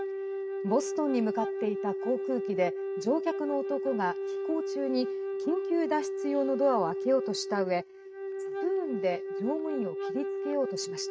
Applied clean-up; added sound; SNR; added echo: neural mask model RNNoise.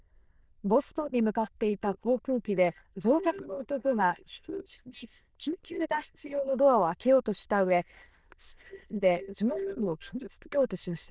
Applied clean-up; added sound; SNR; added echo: neural diffusion model UNIVERSE++.